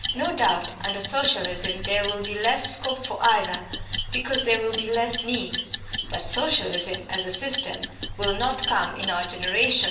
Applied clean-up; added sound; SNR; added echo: none; Clock; 5 dB; reverberation time 0.7 s.